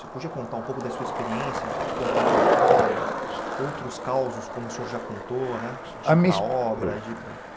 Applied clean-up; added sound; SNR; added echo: none; Skateboard; -2 dB; none.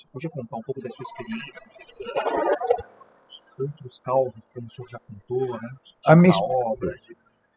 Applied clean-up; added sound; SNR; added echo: classical method spectral subtraction.